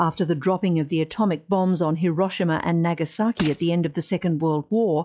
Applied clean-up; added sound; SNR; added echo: classical method log-MMSE.